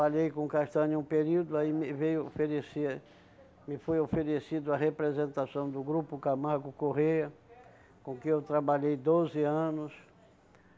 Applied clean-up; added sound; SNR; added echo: none; none; none; none.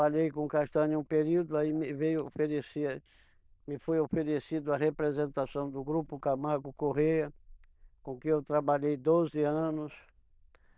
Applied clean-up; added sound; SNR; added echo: neural diffusion model UNIVERSE++.